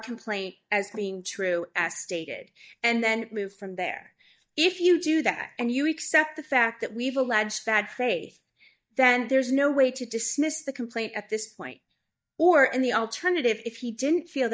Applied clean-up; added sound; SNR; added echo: neural mask model DeepFilterNet 3.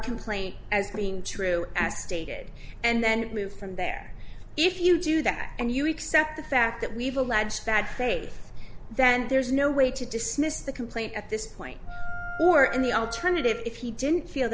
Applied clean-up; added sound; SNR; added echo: none; Wind instrument, woodwind instrument; 12 dB; none.